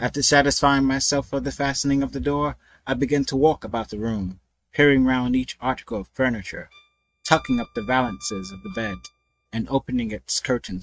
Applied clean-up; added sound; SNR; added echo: neural mask model RNNoise.